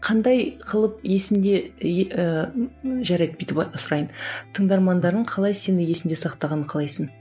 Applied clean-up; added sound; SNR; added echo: none; none; none; none.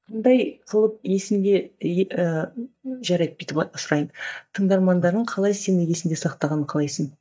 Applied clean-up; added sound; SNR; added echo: neural mask model DeepFilterNet 3.